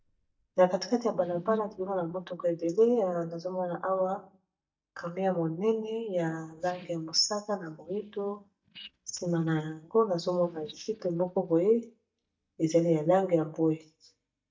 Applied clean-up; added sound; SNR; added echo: neural mask model DeepFilterNet 3.